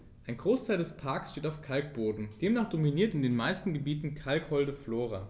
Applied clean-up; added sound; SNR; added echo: none; none; none; none.